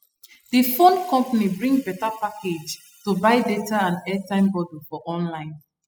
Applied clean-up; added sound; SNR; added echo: classical method spectral subtraction.